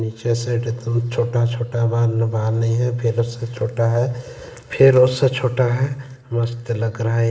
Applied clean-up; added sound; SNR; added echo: none; none; none; reverberation time 1.7 s.